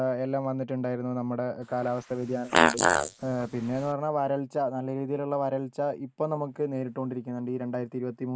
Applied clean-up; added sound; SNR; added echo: neural mask model Resemble Enhance denoiser.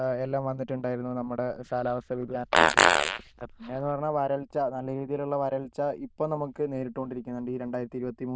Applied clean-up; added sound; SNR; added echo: neural diffusion model UNIVERSE++.